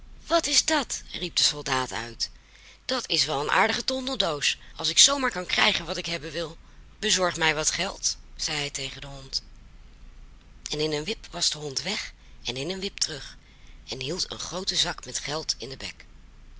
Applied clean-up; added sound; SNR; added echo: none; Bird / Breathing; 19 dB; none.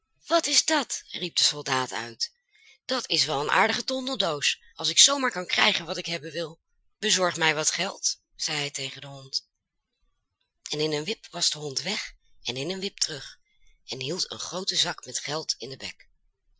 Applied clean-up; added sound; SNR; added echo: classical method Wiener filter.